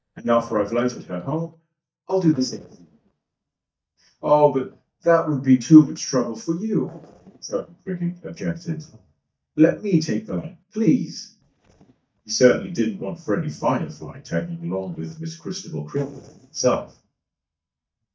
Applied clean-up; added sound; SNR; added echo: neural mask model DeepFilterNet 3.